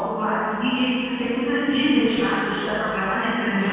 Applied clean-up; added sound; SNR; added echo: none; Guitar; 18 dB; reverberation time 2.1 s.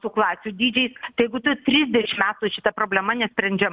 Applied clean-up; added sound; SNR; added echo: none; none; none; none.